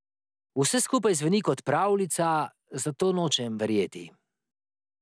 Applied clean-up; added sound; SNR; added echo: none; none; none; none.